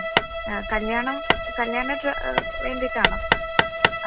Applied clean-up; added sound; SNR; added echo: none; Hammer + Bowed string instrument; -5 dB; none.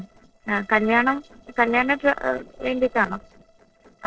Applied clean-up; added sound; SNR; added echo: neural separator model SepFormer DNS4.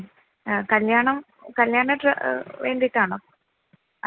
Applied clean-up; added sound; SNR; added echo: none; none; none; none.